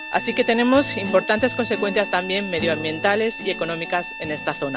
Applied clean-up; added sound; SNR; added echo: none; Guitar + Bowed string instrument; 9 dB; none.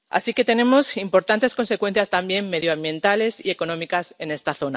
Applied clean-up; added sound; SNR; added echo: none; none; none; none.